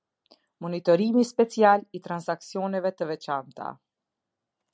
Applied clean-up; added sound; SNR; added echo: none; none; none; none.